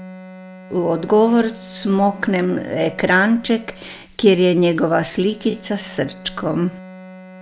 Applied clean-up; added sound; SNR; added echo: none; Bowed string instrument; 19 dB; none.